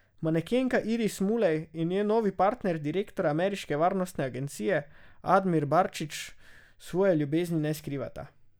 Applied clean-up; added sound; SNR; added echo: none; none; none; none.